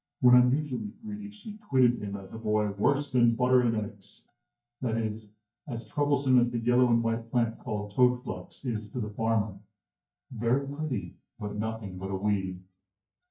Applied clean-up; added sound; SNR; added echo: neural mask model DeepFilterNet 3.